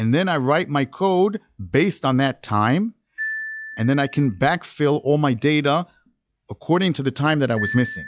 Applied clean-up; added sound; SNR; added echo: classical method log-MMSE.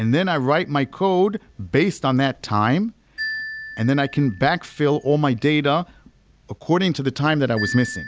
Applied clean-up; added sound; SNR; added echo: none; Marimba, xylophone; 16 dB; none.